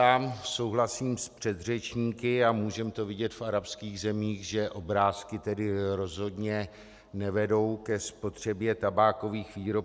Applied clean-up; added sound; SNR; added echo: none; none; none; none.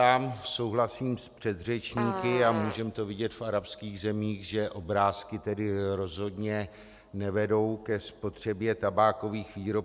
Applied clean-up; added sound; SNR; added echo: none; Fart; 6 dB; none.